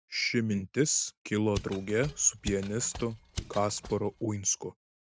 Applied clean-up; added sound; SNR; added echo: none; Mechanisms; 12 dB; none.